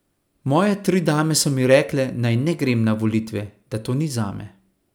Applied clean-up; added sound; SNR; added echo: none; none; none; none.